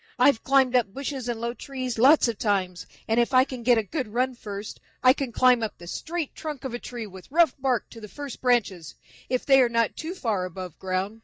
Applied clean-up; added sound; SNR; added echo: neural mask model DeepFilterNet 3.